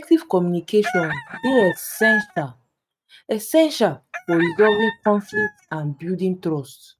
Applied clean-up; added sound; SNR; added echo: neural mask model RNNoise.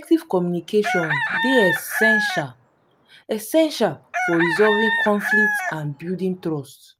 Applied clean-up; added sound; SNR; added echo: none; Chicken, rooster; 1 dB; none.